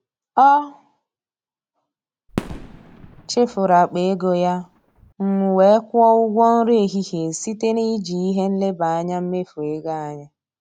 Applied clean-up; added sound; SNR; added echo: none; Fireworks; 16 dB; none.